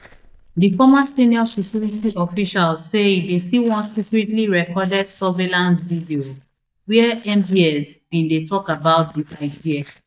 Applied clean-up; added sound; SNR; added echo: neural mask model DeepFilterNet 3.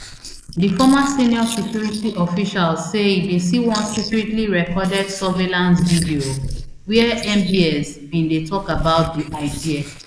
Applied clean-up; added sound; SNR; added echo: neural mask model Resemble Enhance denoiser.